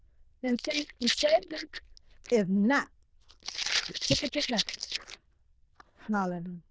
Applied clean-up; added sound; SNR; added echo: neural diffusion model UNIVERSE++.